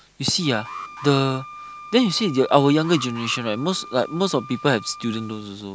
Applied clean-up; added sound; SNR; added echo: none; Wind instrument, woodwind instrument + Alarm; 16 dB; none.